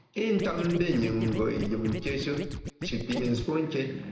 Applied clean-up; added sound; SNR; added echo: none; Scratching (performance technique); 6 dB; reverberation time 0.8 s.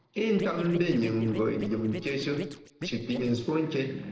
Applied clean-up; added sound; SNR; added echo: neural separator model SepFormer DNS4.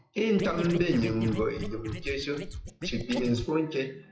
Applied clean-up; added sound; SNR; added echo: classical method WPE with log-MMSE.